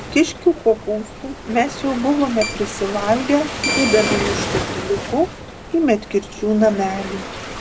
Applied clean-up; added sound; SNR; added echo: none; Waves, surf + Keyboard (musical); 7 dB; none.